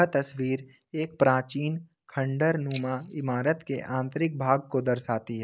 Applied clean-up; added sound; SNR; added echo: none; Bicycle bell; -1 dB; none.